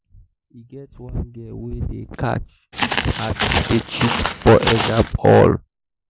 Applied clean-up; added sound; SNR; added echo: none; Walk, footsteps; 4 dB; none.